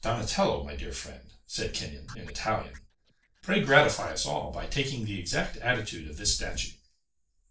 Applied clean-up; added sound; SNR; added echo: neural separator model SepFormer DNS4.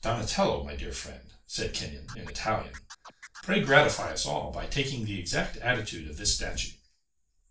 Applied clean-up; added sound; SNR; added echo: none; Scratching (performance technique); 18 dB; reverberation time 0.3 s.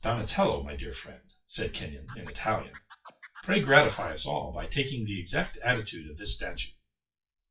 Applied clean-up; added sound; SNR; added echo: classical method WPE with log-MMSE.